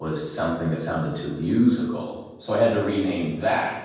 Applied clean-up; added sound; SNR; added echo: none; none; none; reverberation time 1.2 s.